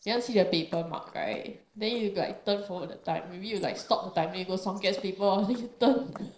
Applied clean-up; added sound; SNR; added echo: neural separator model SepFormer DNS4.